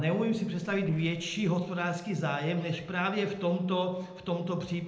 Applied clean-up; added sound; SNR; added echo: neural separator model SepFormer DNS4.